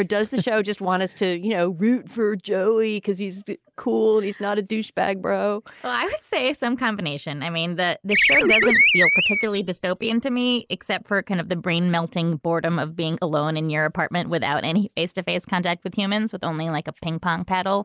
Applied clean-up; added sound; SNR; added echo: neural mask model Resemble Enhance denoiser.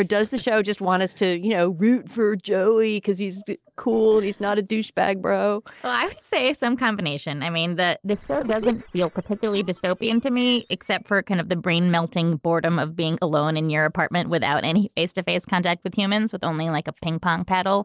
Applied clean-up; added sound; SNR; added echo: neural separator model SepFormer DNS4.